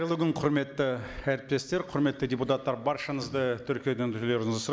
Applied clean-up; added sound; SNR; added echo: none; none; none; none.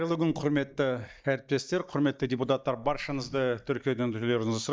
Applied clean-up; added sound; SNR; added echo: neural mask model DeepFilterNet 3.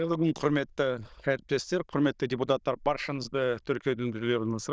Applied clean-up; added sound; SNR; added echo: neural diffusion model UNIVERSE++.